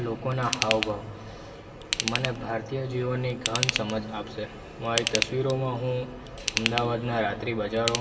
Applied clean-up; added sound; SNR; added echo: none; Ratchet, pawl / Tools; 4 dB; reverberation time 1.3 s.